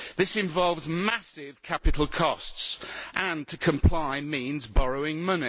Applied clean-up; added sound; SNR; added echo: none; none; none; none.